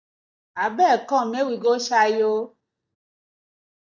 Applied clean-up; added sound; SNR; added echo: neural mask model DeepFilterNet 3.